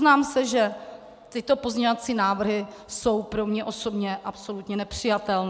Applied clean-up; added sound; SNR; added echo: none; none; none; none.